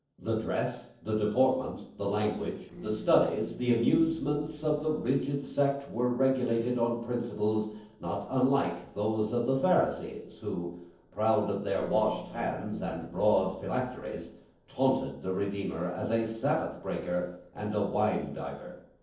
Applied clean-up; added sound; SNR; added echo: neural separator model SepFormer DNS4.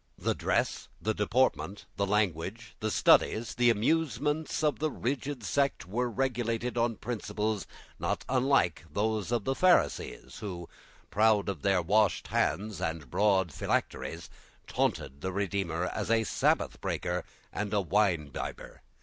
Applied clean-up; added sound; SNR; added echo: none; none; none; none.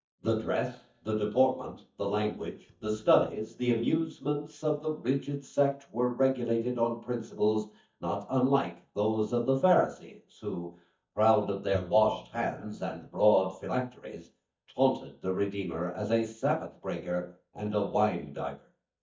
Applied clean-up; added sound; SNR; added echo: neural mask model DeepFilterNet 3.